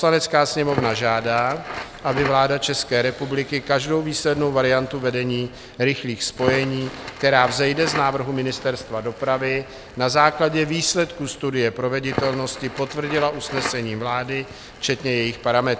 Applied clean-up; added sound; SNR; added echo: none; Crackle; 13 dB; none.